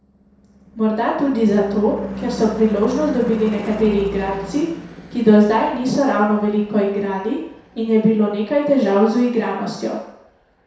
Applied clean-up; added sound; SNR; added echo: none; Car passing by / Engine / Truck; 15 dB; reverberation time 0.7 s.